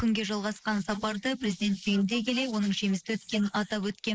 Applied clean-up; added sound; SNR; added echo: neural mask model Resemble Enhance denoiser.